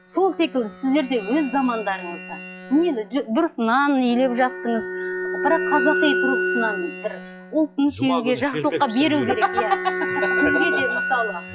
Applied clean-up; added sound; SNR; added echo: classical method log-MMSE.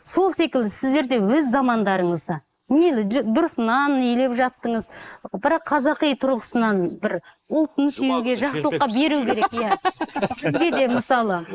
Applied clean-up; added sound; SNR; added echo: neural mask model Resemble Enhance denoiser.